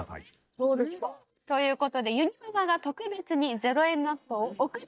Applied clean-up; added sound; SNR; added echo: neural mask model DeepFilterNet 3.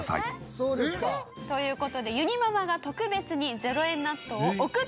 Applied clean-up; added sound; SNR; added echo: none; none; none; none.